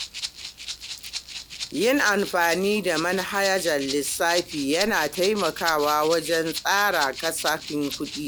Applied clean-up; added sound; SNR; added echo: none; Rattle (instrument); 10 dB; none.